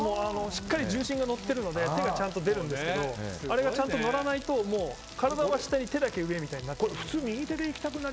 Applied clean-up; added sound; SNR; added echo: none; Rain; 19 dB; none.